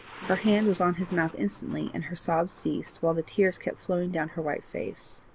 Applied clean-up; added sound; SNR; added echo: none; Thunder; 19 dB; none.